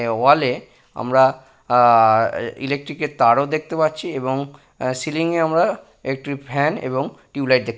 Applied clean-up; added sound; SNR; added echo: none; none; none; none.